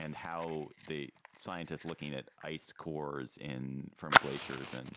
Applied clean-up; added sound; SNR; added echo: none; Fire; -5 dB; none.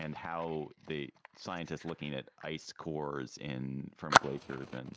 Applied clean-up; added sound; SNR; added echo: neural mask model RNNoise.